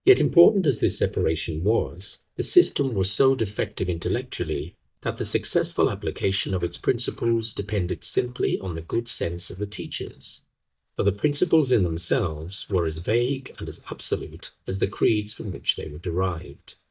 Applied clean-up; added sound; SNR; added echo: neural mask model DeepFilterNet 3.